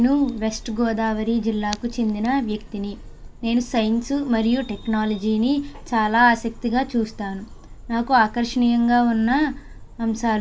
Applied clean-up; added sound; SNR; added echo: none; none; none; none.